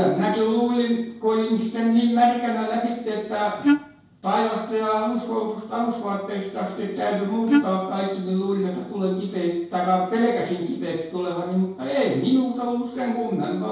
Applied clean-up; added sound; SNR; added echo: none; Wind instrument, woodwind instrument; -1 dB; reverberation time 0.6 s.